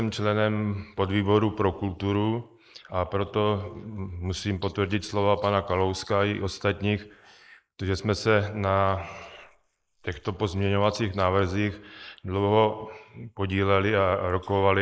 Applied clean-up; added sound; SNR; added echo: neural mask model Resemble Enhance denoiser.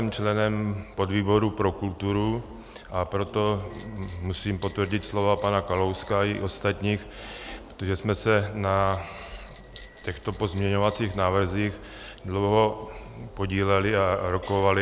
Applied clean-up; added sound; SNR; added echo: none; Bell; 18 dB; none.